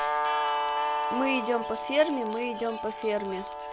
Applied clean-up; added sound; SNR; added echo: none; Guitar; 0 dB; none.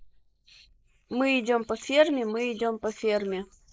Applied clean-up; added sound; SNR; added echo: neural mask model Resemble Enhance denoiser.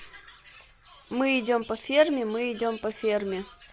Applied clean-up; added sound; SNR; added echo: none; none; none; none.